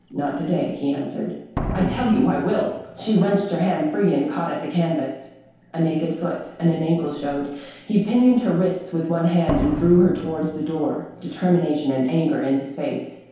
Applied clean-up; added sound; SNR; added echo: none; Slam; 15 dB; reverberation time 0.8 s.